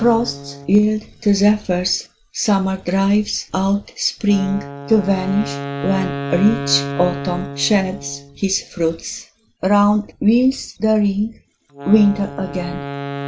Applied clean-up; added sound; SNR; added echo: none; Wind instrument, woodwind instrument; 12 dB; none.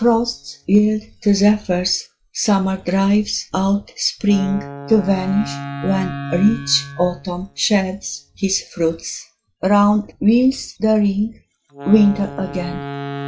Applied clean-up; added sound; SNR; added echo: classical method log-MMSE.